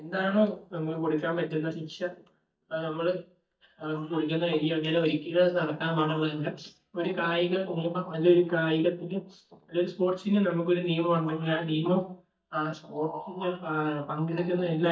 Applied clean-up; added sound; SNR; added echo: neural mask model DeepFilterNet 3.